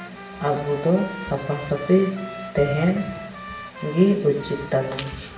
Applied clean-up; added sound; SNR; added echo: none; Trumpet; 15 dB; reverberation time 0.8 s.